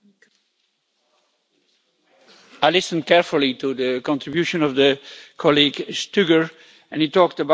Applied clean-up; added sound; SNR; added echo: none; none; none; none.